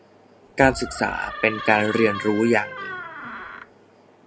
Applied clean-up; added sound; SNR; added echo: none; Door; 10 dB; none.